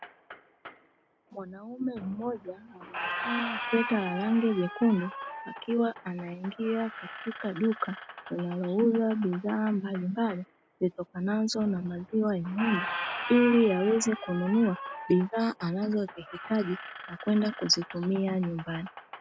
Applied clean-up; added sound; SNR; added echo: none; Squeak; 11 dB; none.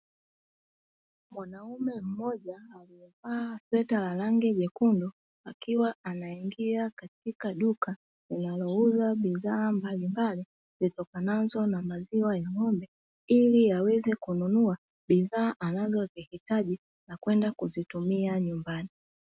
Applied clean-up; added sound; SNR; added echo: none; none; none; none.